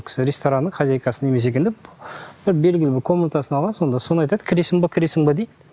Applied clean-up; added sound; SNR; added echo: none; none; none; none.